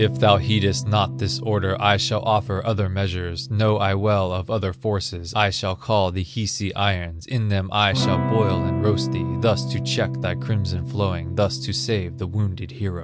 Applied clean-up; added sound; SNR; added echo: none; Electric guitar / Strum; 7 dB; none.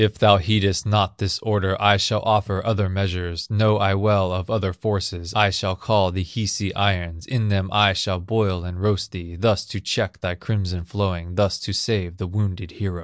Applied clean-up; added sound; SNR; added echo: none; none; none; none.